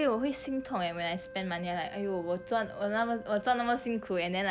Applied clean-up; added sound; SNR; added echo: none; Wind instrument, woodwind instrument; 15 dB; none.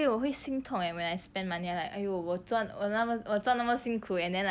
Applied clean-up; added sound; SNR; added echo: none; none; none; none.